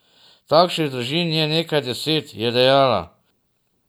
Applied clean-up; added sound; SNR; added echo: none; none; none; none.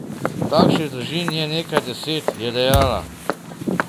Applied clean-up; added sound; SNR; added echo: none; Thump, thud + Walk, footsteps; 0 dB; none.